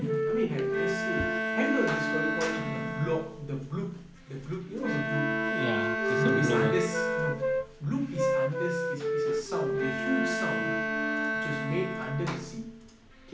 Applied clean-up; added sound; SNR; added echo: none; Bowed string instrument + Wind instrument, woodwind instrument; -2 dB; none.